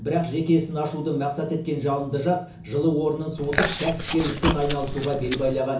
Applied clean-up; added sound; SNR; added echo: none; Chewing, mastication; 3 dB; reverberation time 0.7 s.